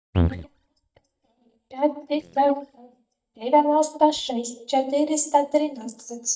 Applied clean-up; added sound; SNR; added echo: neural mask model DeepFilterNet 3.